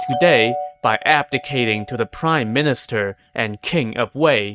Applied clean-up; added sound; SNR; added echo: neural mask model RNNoise.